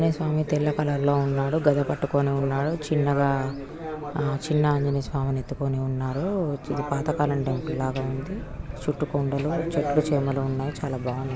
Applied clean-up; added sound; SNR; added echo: none; none; none; none.